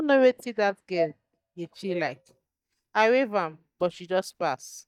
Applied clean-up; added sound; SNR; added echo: neural mask model DeepFilterNet 3.